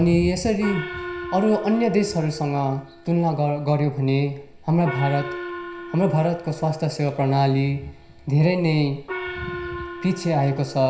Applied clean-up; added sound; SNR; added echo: none; Gong; 13 dB; reverberation time 0.5 s.